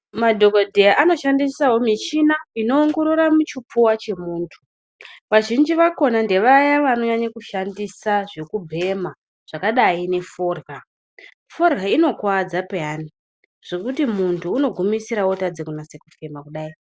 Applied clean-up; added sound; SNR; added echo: none; none; none; none.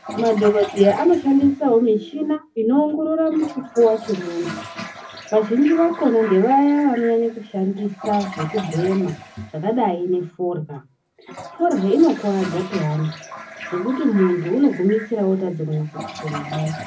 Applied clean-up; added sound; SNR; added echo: none; Toilet flush; 15 dB; reverberation time 0.3 s.